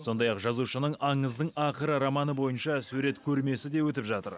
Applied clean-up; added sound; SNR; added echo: none; none; none; none.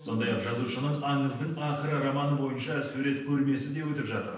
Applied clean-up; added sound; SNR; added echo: neural separator model SepFormer DNS4.